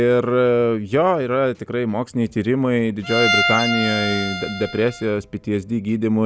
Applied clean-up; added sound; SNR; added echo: none; Bowed string instrument; 4 dB; none.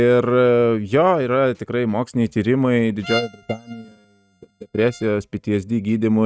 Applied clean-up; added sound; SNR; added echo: neural mask model RNNoise.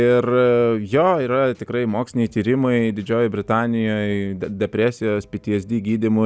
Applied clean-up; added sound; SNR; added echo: none; none; none; none.